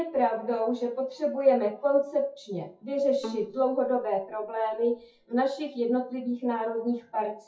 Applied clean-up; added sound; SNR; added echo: classical method WPE with log-MMSE.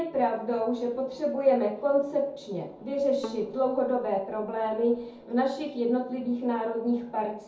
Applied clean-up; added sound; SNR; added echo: none; Bowed string instrument; 17 dB; reverberation time 0.6 s.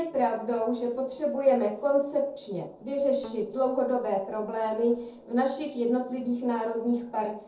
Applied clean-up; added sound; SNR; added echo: neural separator model SepFormer DNS4.